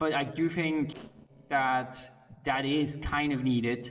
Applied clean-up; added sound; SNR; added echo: neural separator model SepFormer DNS4.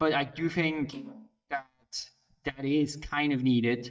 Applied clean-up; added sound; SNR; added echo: neural mask model DeepFilterNet 3.